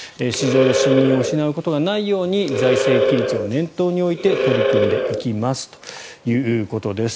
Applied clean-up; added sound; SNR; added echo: none; Animal; -1 dB; none.